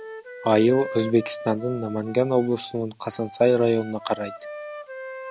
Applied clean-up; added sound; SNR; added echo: none; Wind instrument, woodwind instrument; 14 dB; none.